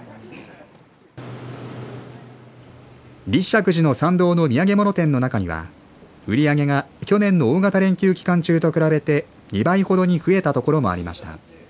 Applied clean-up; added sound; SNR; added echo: none; none; none; none.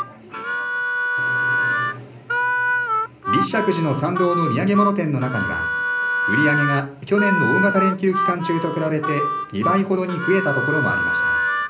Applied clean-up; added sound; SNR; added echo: none; Harmonica; 0 dB; reverberation time 0.5 s.